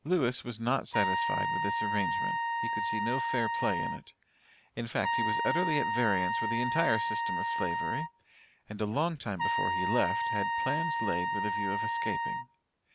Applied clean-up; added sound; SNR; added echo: none; Trumpet; -3 dB; none.